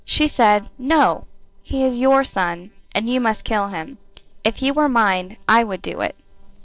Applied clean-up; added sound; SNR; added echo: neural separator model SepFormer DNS4.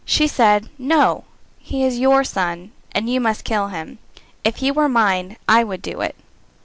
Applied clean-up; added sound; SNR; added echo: none; none; none; none.